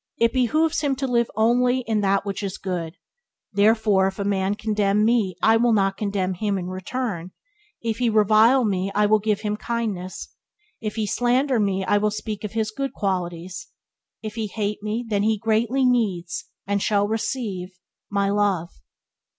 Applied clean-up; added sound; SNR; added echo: none; none; none; none.